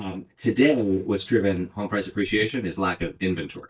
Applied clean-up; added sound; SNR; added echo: neural mask model DeepFilterNet 3.